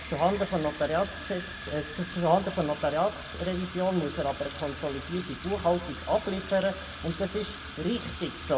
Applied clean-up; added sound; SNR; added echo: none; Sink (filling or washing) / Water tap, faucet; 8 dB; reverberation time 0.8 s.